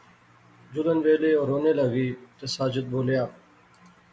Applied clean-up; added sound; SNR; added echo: none; none; none; none.